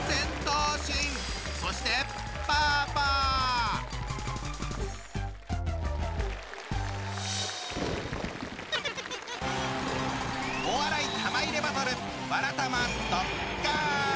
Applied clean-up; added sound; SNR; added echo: none; Applause; 12 dB; none.